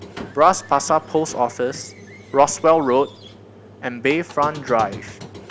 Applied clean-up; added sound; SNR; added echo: none; Squeak; 18 dB; none.